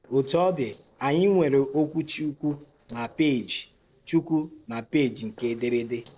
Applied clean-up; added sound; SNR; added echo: neural separator model SepFormer DNS4.